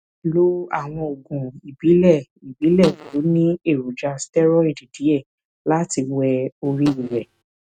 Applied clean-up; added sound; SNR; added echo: neural mask model RNNoise.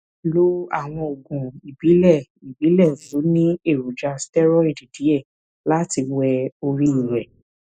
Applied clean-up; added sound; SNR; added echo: neural mask model Resemble Enhance denoiser.